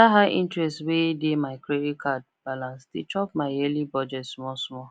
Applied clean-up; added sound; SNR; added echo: none; none; none; none.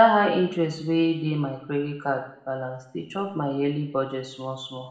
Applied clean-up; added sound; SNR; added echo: none; none; none; reverberation time 0.7 s.